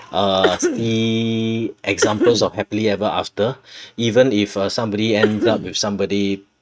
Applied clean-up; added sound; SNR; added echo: neural mask model RNNoise.